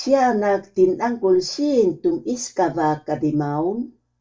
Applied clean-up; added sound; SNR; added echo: none; none; none; reverberation time 0.2 s.